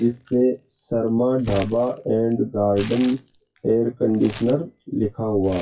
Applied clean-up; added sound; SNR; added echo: classical method WPE with log-MMSE.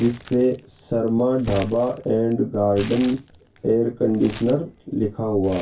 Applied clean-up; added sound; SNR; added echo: none; Crumpling, crinkling; 19 dB; reverberation time 0.2 s.